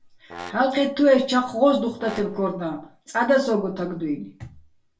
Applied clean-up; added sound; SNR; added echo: none; Brass instrument; 19 dB; reverberation time 0.2 s.